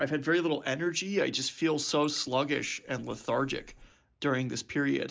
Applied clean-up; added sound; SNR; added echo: neural mask model Resemble Enhance denoiser.